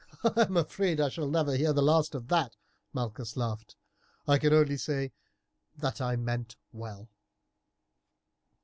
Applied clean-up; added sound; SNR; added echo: none; none; none; none.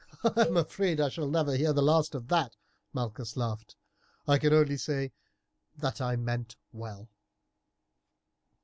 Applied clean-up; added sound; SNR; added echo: none; Cowbell; 13 dB; none.